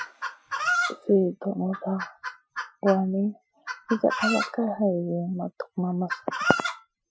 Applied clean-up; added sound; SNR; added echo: classical method Wiener filter.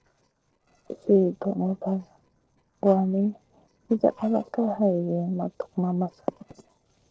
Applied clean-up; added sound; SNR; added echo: neural separator model SepFormer DNS4.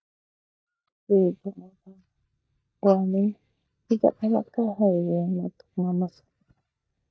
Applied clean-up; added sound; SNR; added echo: neural mask model DeepFilterNet 3.